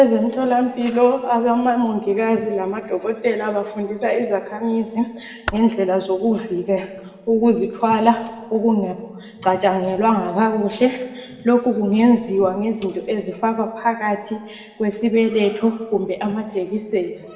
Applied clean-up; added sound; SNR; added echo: none; Computer keyboard; 13 dB; reverberation time 1.2 s.